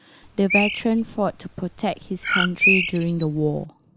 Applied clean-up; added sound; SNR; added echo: none; Bird; -4 dB; none.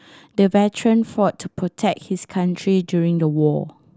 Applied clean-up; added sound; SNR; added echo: none; none; none; none.